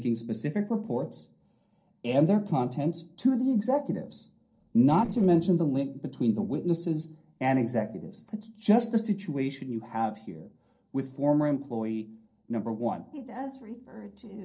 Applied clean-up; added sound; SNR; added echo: neural separator model SepFormer DNS4.